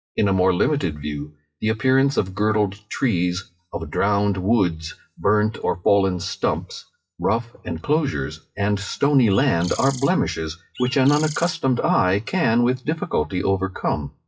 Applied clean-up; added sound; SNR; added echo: classical method WPE with log-MMSE.